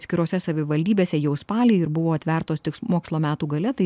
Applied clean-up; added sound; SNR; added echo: none; none; none; none.